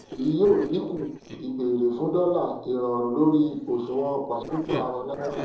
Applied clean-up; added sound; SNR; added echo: neural separator model SepFormer DNS4.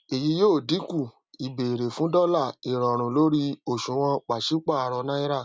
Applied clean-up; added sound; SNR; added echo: none; none; none; none.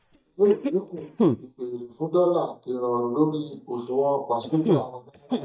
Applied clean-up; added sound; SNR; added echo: neural mask model DeepFilterNet 3.